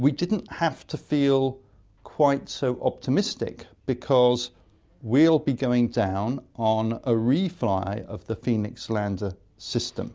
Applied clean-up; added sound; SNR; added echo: none; none; none; none.